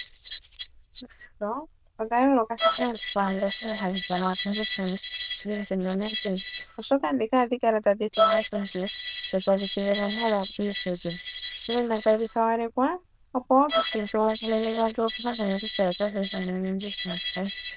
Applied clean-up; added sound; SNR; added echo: neural diffusion model UNIVERSE++.